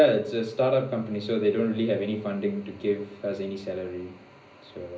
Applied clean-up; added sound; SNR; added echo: none; none; none; reverberation time 0.5 s.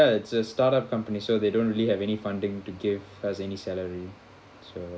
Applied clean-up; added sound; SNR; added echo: none; none; none; none.